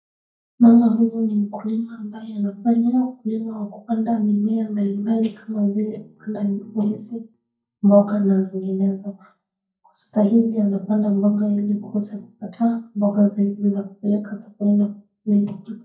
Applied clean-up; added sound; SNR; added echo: neural mask model DeepFilterNet 3.